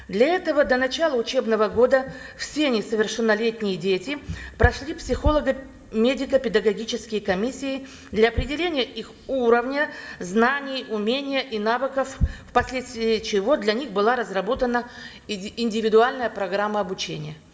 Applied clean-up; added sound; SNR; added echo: none; none; none; reverberation time 1.1 s.